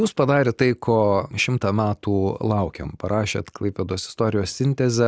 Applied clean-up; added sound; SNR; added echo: none; none; none; none.